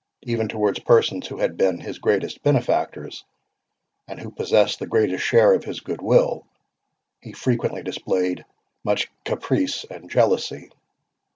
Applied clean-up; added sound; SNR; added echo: none; none; none; none.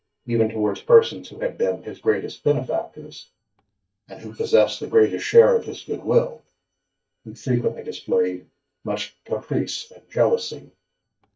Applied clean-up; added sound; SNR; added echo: neural mask model DeepFilterNet 3.